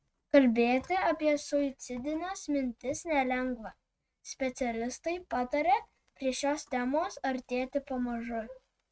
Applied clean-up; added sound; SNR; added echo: neural mask model RNNoise.